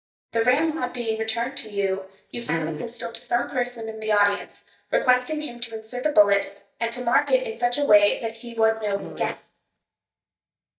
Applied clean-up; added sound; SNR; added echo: neural mask model DeepFilterNet 3.